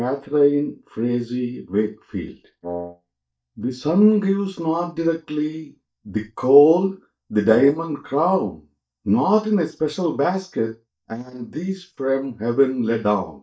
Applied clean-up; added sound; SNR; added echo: neural mask model DeepFilterNet 3.